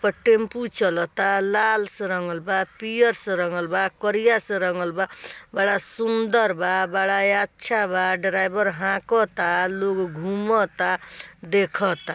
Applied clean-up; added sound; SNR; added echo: none; none; none; none.